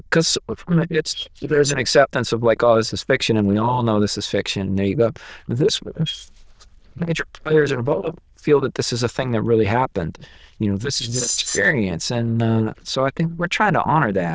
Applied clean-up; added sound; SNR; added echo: neural diffusion model UNIVERSE++.